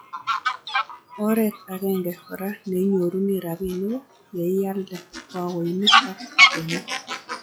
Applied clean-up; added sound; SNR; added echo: classical method log-MMSE.